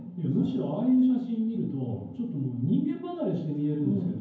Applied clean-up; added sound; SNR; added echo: none; none; none; reverberation time 0.9 s.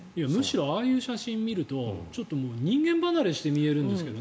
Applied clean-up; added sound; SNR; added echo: none; none; none; none.